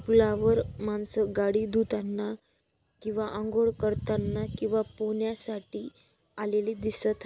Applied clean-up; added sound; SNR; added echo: none; none; none; none.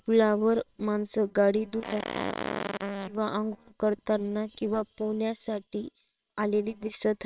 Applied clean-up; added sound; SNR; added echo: neural separator model SepFormer WHAMR!.